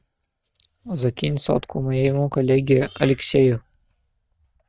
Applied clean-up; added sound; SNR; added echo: neural mask model RNNoise.